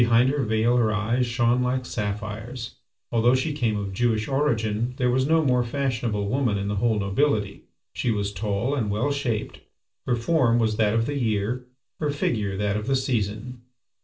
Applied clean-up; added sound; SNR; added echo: none; none; none; reverberation time 0.2 s.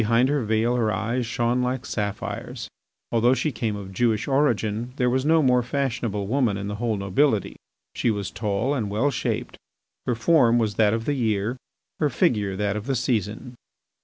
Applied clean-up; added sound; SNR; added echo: none; none; none; none.